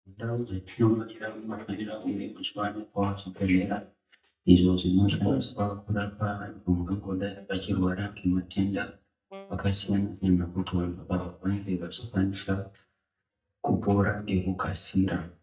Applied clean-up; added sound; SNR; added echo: neural mask model DeepFilterNet 3.